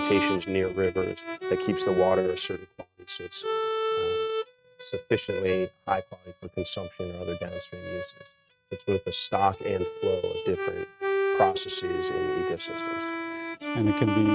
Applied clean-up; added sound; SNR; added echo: neural mask model RNNoise.